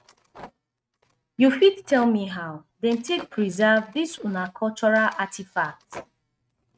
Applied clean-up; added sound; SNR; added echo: neural mask model RNNoise.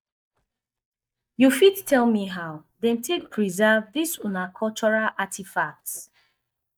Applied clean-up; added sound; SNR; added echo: neural mask model DeepFilterNet 3.